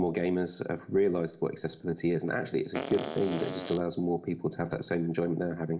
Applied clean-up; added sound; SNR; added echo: none; Fart; 5 dB; reverberation time 0.7 s.